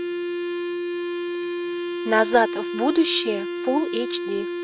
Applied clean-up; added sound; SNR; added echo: none; Wind instrument, woodwind instrument; 3 dB; none.